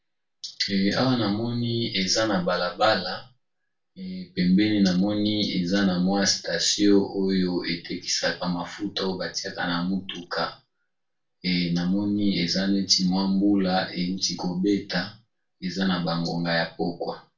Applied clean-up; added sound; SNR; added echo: none; none; none; reverberation time 0.2 s.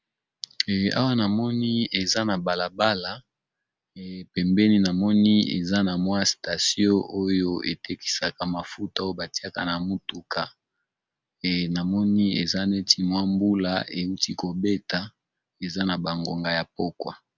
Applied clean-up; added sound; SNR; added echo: none; none; none; none.